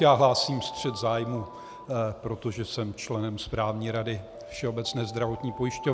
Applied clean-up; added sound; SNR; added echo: none; Alarm; 16 dB; none.